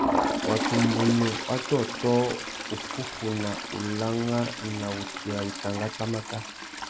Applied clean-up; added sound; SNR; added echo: none; Toilet flush; 3 dB; none.